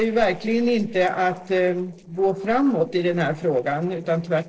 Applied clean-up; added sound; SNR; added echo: neural separator model SepFormer DNS4.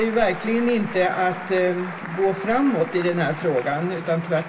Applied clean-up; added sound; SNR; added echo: none; Applause; 13 dB; reverberation time 2.4 s.